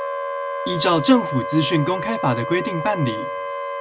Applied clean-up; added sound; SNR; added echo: none; Wind instrument, woodwind instrument; 5 dB; none.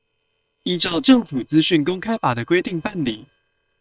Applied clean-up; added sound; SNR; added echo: neural separator model SepFormer WHAM!.